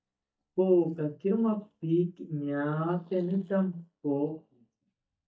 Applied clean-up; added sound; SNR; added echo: neural mask model DeepFilterNet 3.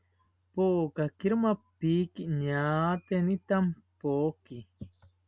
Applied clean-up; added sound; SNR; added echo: none; none; none; none.